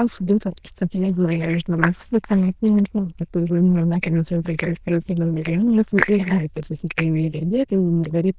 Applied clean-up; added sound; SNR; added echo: neural diffusion model UNIVERSE++.